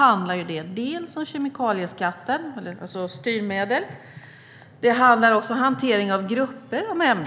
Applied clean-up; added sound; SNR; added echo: none; none; none; none.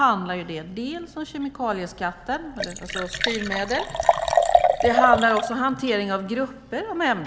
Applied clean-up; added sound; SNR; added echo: none; Liquid; 1 dB; none.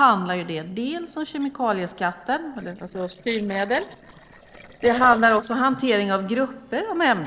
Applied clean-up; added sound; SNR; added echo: neural separator model SepFormer DNS4.